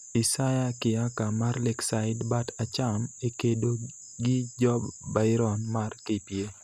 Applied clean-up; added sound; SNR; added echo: none; none; none; none.